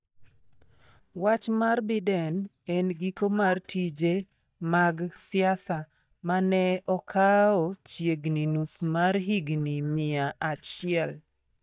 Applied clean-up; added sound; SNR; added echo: neural mask model DeepFilterNet 3.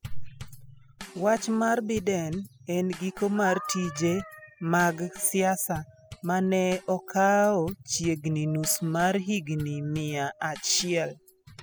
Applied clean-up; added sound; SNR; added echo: classical method spectral subtraction.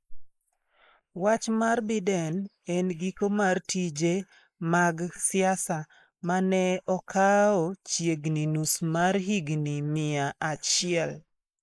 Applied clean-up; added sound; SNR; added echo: neural mask model Resemble Enhance denoiser.